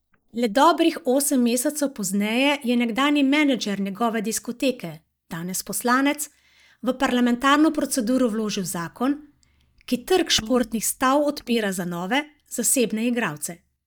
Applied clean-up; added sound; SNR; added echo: neural mask model DeepFilterNet 3.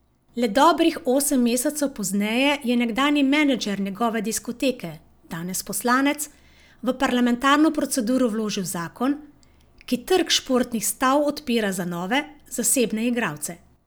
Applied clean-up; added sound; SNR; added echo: none; none; none; none.